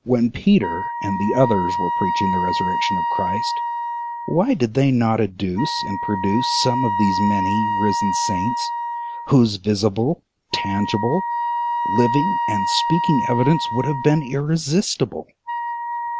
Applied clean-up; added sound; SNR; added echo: none; Wind instrument, woodwind instrument; 3 dB; none.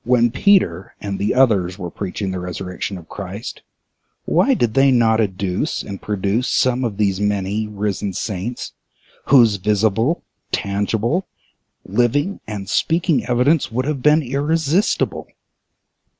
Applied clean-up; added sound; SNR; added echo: none; none; none; none.